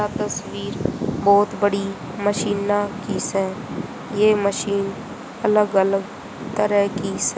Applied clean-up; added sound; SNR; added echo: none; none; none; none.